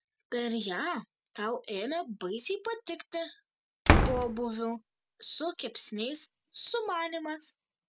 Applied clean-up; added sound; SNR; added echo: none; Slam; -5 dB; none.